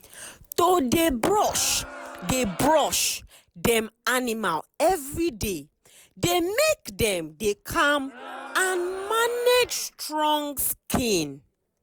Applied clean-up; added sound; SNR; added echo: none; Crowd; 15 dB; none.